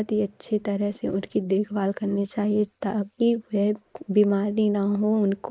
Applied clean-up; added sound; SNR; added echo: neural mask model Resemble Enhance denoiser.